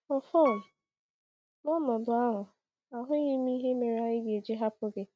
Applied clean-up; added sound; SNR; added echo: neural mask model RNNoise.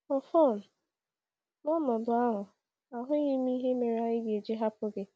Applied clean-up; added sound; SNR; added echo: none; none; none; none.